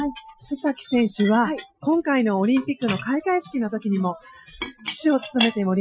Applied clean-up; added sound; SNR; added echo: classical method Wiener filter.